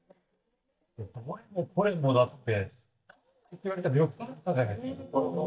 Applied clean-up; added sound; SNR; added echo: neural mask model DeepFilterNet 3.